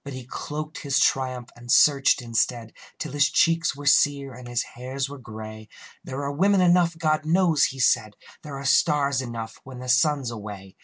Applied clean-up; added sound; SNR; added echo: none; none; none; none.